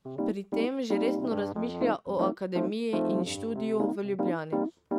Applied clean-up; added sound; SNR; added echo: neural mask model RNNoise.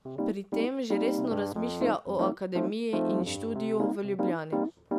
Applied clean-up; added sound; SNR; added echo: none; Piano; -1 dB; none.